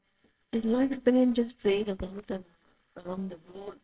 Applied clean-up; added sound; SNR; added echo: neural separator model SepFormer WHAMR!.